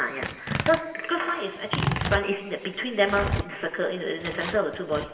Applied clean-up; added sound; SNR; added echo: none; Tearing; 5 dB; reverberation time 2.4 s.